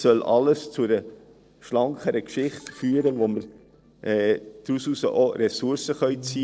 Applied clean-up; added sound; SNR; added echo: neural separator model SepFormer DNS4.